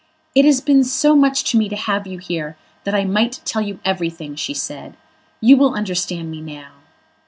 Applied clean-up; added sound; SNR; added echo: none; none; none; none.